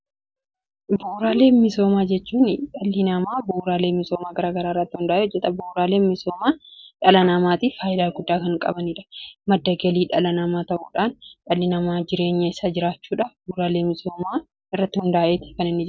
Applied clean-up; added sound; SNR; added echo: none; none; none; none.